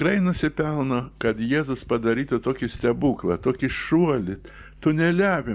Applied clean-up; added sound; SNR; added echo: none; none; none; none.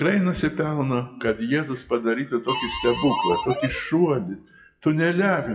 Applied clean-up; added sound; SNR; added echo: classical method WPE with log-MMSE.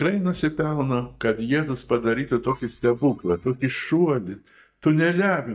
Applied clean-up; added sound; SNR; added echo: neural mask model DeepFilterNet 3.